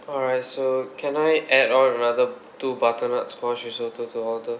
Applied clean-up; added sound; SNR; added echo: none; none; none; none.